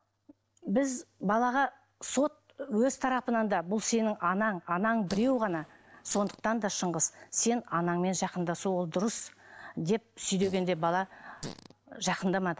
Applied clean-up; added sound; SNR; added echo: neural separator model SepFormer DNS4.